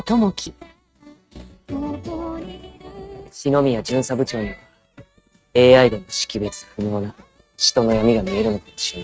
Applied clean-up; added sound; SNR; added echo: neural mask model RNNoise.